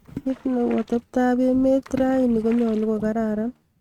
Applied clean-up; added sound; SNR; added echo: neural mask model RNNoise.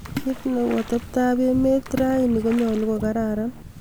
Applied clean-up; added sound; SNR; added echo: none; Splash, splatter + Wind / Ocean; 13 dB; none.